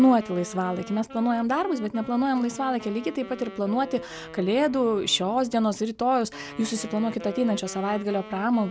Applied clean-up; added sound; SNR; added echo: none; Wind instrument, woodwind instrument; 16 dB; none.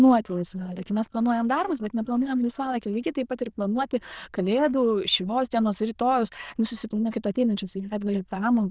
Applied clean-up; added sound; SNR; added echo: neural diffusion model UNIVERSE++.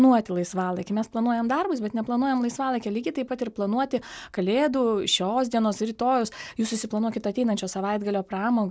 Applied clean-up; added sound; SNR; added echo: none; none; none; none.